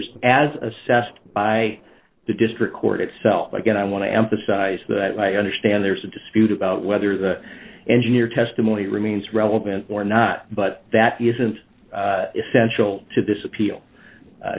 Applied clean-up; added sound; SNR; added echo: neural separator model SepFormer DNS4.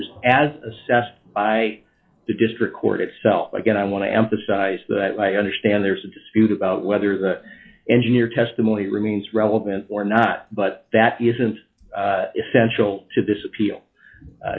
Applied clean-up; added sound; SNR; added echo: classical method log-MMSE.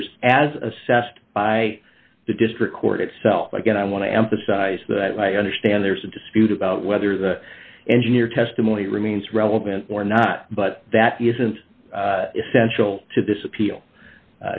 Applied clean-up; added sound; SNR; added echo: none; none; none; none.